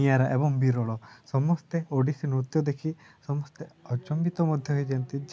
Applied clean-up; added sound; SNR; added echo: none; none; none; none.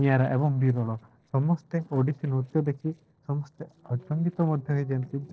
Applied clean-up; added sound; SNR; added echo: neural separator model SepFormer DNS4.